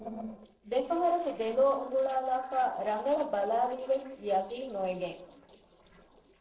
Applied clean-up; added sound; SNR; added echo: neural separator model SepFormer DNS4.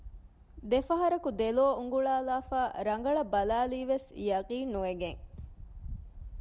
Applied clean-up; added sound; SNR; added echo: none; none; none; none.